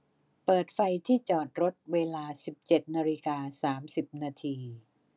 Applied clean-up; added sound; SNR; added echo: none; none; none; none.